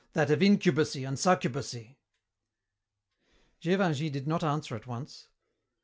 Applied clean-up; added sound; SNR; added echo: none; none; none; none.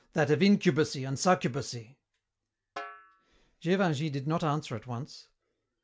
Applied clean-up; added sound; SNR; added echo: none; Snare drum; 19 dB; none.